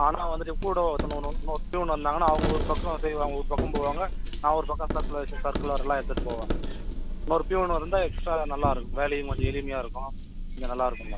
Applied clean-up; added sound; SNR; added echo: none; Coin (dropping); 0 dB; none.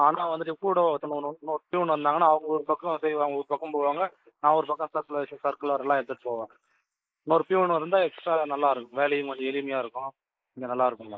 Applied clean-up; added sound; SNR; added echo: neural mask model Resemble Enhance denoiser.